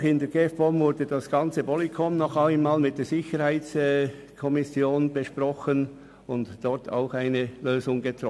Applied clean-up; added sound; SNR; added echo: none; none; none; none.